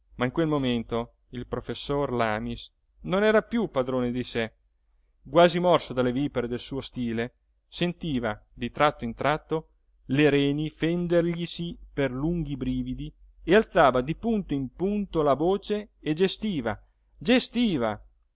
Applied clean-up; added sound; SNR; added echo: none; none; none; none.